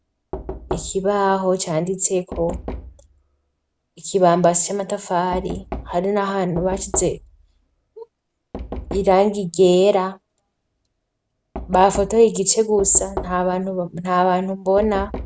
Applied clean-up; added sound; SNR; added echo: none; Knock; 14 dB; none.